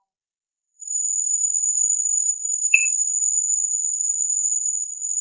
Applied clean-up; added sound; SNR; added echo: neural mask model Resemble Enhance denoiser.